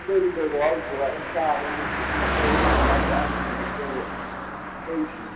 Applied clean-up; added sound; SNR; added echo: none; Car passing by; -1 dB; reverberation time 2.3 s.